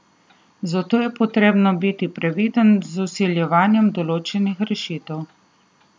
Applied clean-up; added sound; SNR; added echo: none; none; none; none.